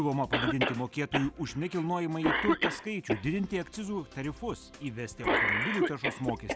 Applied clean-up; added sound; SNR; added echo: none; Cough; 0 dB; none.